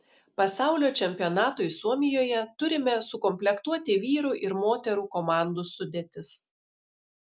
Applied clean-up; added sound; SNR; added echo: none; none; none; none.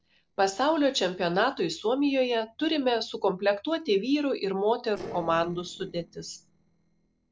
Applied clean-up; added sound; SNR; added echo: neural separator model SepFormer DNS4.